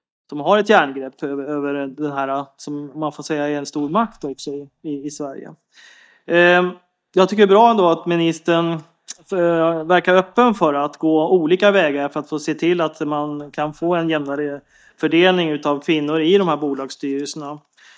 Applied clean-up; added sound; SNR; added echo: neural mask model DeepFilterNet 3.